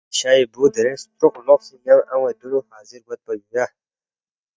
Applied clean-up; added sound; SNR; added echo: neural mask model DeepFilterNet 3.